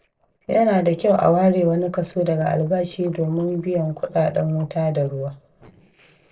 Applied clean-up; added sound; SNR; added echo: neural separator model SepFormer DNS4.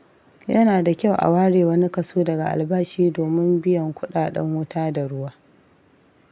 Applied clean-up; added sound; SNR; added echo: none; none; none; none.